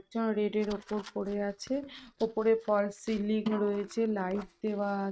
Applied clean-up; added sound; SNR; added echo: neural mask model RNNoise.